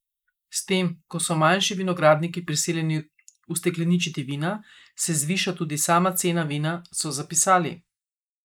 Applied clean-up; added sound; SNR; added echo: neural mask model Resemble Enhance denoiser.